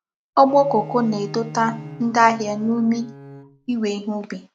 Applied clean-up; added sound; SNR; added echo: none; Bowed string instrument + Bowed string instrument; 16 dB; none.